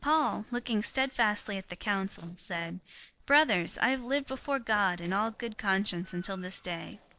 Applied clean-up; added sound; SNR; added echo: neural separator model SepFormer DNS4.